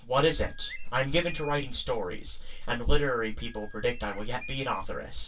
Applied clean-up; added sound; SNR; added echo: none; Bird; 18 dB; reverberation time 0.1 s.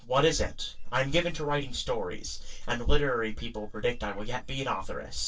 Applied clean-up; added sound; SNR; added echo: neural separator model SepFormer DNS4.